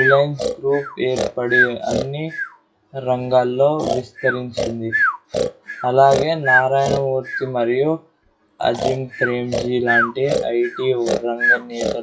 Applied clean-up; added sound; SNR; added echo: classical method WPE with log-MMSE.